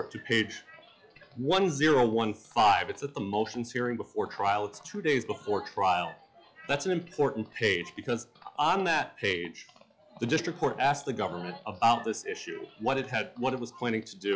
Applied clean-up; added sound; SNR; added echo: classical method log-MMSE.